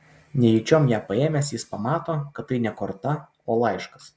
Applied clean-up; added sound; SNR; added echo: none; none; none; none.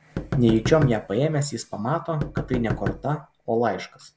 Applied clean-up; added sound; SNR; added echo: none; Knock; 7 dB; none.